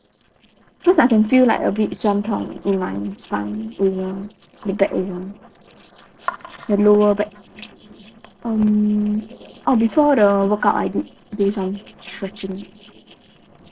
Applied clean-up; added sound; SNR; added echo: neural separator model SepFormer DNS4.